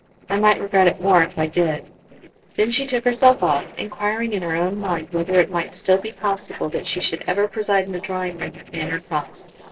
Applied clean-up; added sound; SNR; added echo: neural separator model SepFormer DNS4.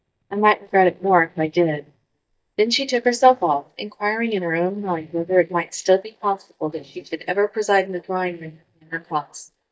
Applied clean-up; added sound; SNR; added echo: neural mask model DeepFilterNet 3.